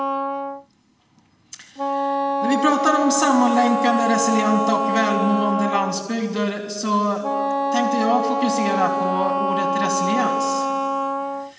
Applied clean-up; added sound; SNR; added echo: none; Wind instrument, woodwind instrument; 0 dB; reverberation time 2.9 s.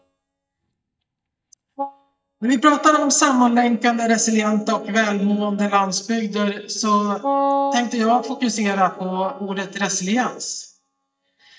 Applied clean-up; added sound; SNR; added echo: neural mask model DeepFilterNet 3.